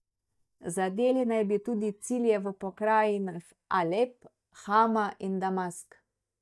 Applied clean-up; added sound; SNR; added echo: neural mask model DeepFilterNet 3.